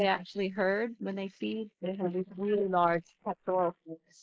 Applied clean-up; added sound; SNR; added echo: neural mask model Resemble Enhance denoiser.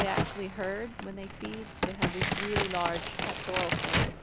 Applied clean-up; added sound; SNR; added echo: none; Crack; -3 dB; none.